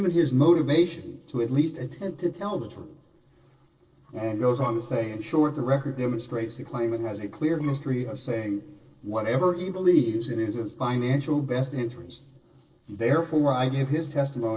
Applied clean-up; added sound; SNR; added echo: neural separator model SepFormer DNS4.